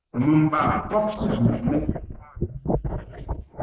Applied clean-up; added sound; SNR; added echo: neural mask model Resemble Enhance denoiser.